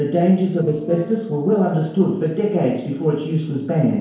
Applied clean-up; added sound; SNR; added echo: neural separator model SepFormer DNS4.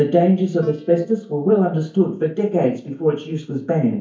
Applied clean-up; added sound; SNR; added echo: neural mask model DeepFilterNet 3.